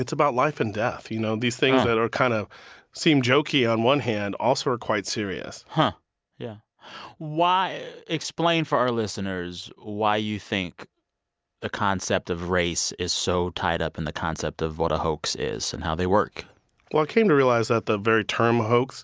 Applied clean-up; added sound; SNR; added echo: none; none; none; none.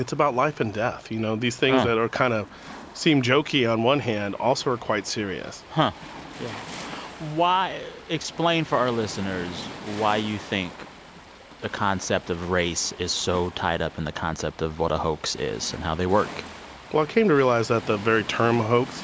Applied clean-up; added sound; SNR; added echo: none; Waves, surf; 16 dB; none.